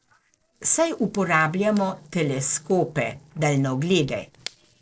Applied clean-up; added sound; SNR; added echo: neural separator model SepFormer DNS4.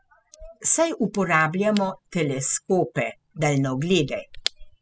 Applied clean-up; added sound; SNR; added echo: classical method spectral subtraction.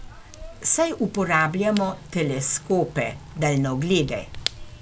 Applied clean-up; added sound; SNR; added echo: none; Fire / Rain; 14 dB; none.